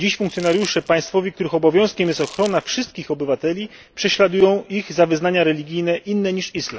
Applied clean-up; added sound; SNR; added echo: none; Crumpling, crinkling; 20 dB; none.